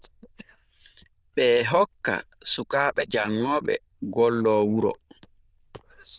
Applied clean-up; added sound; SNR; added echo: neural diffusion model UNIVERSE++.